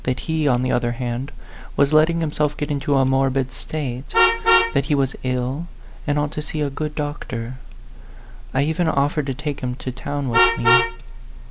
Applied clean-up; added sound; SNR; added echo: none; Vehicle horn, car horn, honking; 5 dB; none.